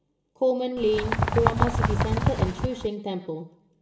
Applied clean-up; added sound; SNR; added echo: none; Bird; -3 dB; reverberation time 0.6 s.